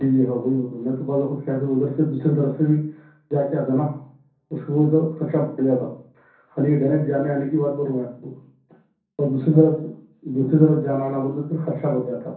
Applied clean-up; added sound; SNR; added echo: none; none; none; reverberation time 0.6 s.